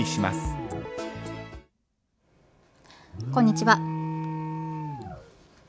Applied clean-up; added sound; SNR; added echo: none; Alarm; 4 dB; none.